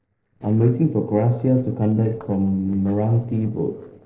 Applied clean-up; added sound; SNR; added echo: neural separator model SepFormer DNS4.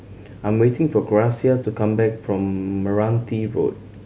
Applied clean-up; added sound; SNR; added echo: none; none; none; none.